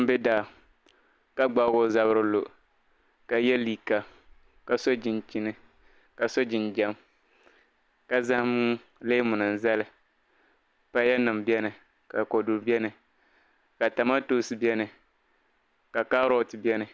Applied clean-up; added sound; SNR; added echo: none; none; none; none.